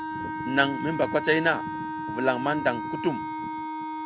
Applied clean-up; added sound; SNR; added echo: none; Wind instrument, woodwind instrument; 5 dB; none.